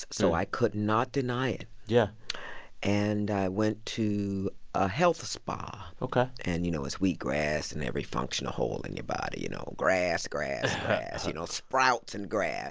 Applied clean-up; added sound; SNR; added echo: none; none; none; none.